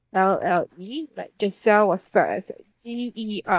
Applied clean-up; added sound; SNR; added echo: neural mask model DeepFilterNet 3.